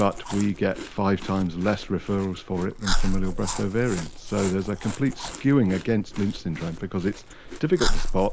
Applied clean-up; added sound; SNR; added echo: none; Chewing, mastication; 3 dB; none.